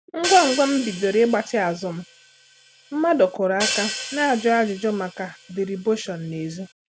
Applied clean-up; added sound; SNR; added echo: none; Hi-hat; 10 dB; none.